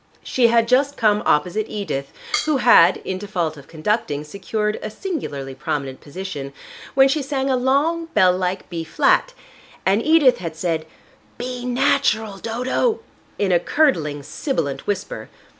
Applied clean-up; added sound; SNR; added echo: none; Drum kit; 12 dB; none.